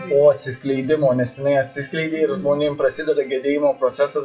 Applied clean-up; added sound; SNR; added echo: classical method WPE with log-MMSE.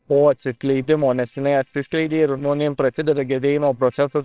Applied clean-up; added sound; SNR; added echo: neural separator model SepFormer WHAMR!.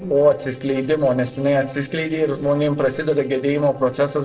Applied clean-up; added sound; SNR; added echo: neural separator model SepFormer DNS4.